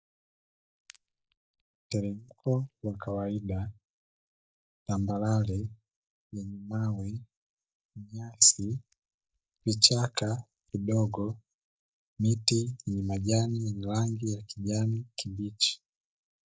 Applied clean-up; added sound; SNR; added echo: neural mask model DeepFilterNet 3.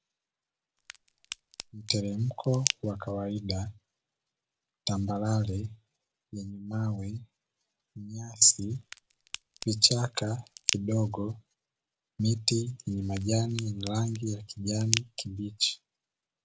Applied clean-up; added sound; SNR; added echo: none; Crack; 7 dB; none.